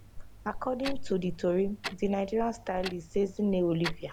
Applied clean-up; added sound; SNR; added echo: none; Clock; 8 dB; none.